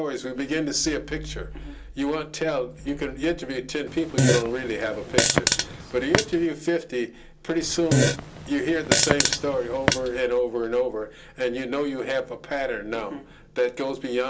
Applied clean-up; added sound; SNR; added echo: none; Fart; -2 dB; reverberation time 0.2 s.